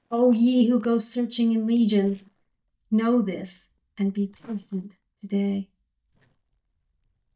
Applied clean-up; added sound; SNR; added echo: neural mask model DeepFilterNet 3.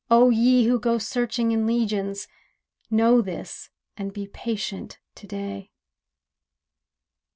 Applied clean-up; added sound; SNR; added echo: none; none; none; none.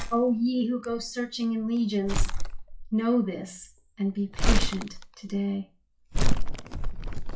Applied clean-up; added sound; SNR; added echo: classical method WPE with log-MMSE.